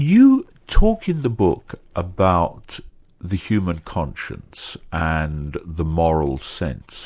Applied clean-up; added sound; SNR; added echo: none; none; none; none.